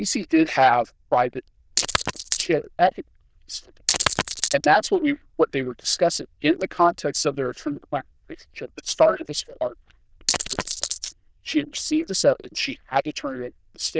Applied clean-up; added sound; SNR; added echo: neural diffusion model UNIVERSE++.